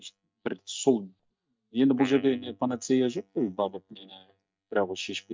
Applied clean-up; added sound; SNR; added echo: neural mask model DeepFilterNet 3.